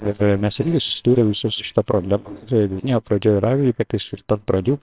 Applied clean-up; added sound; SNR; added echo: neural separator model SepFormer WHAMR!.